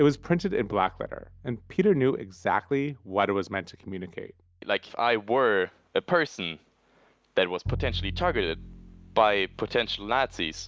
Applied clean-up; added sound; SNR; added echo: none; Bowed string instrument; 15 dB; none.